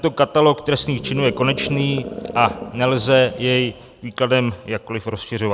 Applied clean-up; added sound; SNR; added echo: none; Animal; 12 dB; none.